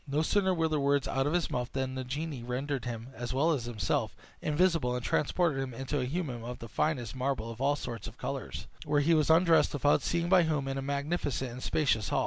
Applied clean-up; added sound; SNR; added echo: none; none; none; none.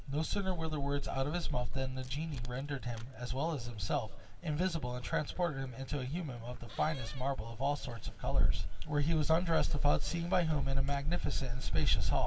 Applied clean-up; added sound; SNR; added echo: none; Keys jangling; -3 dB; reverberation time 1.5 s.